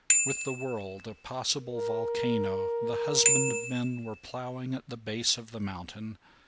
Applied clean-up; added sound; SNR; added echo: none; Wind instrument, woodwind instrument + Bicycle bell; -3 dB; none.